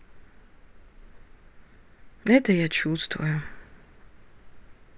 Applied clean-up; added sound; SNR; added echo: none; none; none; none.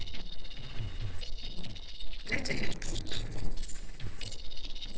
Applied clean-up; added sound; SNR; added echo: neural separator model SepFormer DNS4.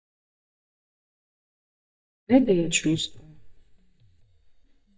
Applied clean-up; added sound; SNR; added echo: neural mask model DeepFilterNet 3.